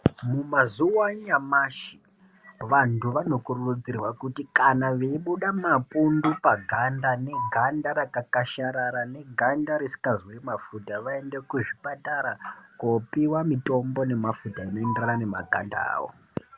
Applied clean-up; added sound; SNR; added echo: none; none; none; none.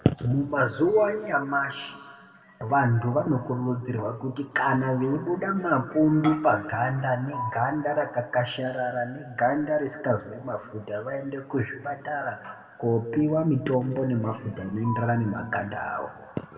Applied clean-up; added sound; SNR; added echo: none; none; none; reverberation time 1.4 s.